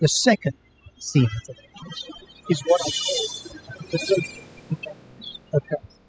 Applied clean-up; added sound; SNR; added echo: classical method spectral subtraction.